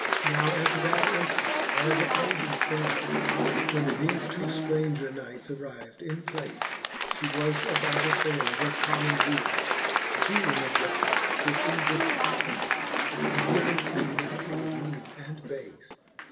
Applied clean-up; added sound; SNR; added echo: none; Applause / Crowd; -5 dB; reverberation time 0.7 s.